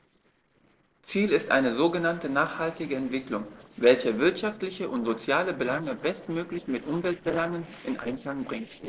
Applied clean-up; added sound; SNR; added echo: neural separator model SepFormer DNS4.